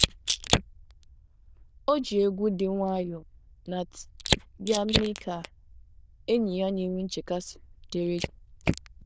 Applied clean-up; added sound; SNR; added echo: neural diffusion model UNIVERSE++.